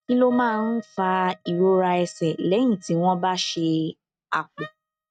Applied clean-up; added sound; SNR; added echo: neural mask model RNNoise.